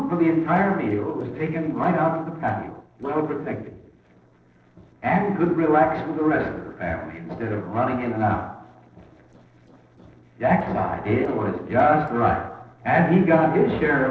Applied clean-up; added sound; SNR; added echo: neural separator model SepFormer DNS4.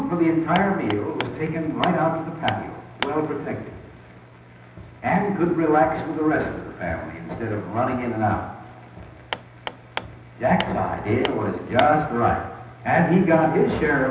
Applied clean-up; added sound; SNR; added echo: none; Hammer; 12 dB; reverberation time 0.9 s.